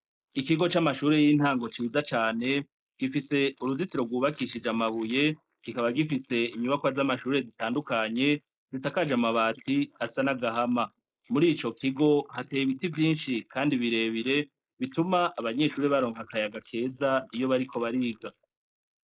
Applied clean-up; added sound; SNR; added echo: neural mask model Resemble Enhance denoiser.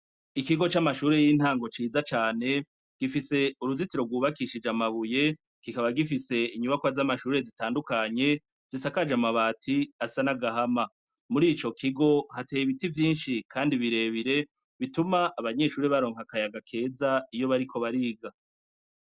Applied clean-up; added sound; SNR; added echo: none; none; none; none.